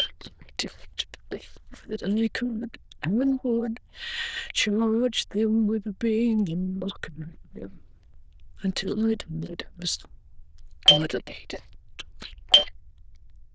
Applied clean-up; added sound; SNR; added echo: neural diffusion model UNIVERSE++.